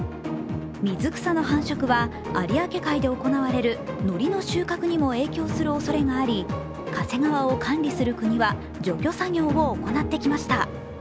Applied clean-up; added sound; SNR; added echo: none; none; none; none.